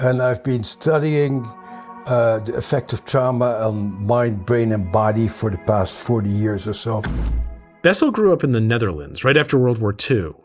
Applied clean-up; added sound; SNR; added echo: none; Door / Wood; 8 dB; none.